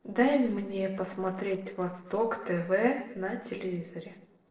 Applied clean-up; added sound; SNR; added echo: neural separator model SepFormer DNS4.